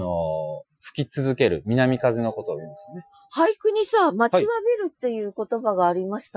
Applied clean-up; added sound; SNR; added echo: classical method Wiener filter.